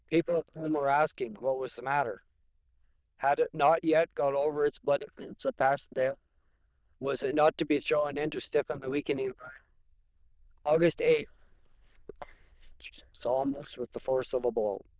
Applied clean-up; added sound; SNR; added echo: neural diffusion model UNIVERSE++.